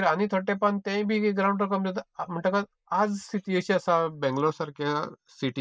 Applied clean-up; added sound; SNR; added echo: neural mask model Resemble Enhance denoiser.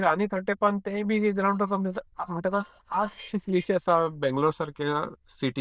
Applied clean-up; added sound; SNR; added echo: neural diffusion model UNIVERSE++.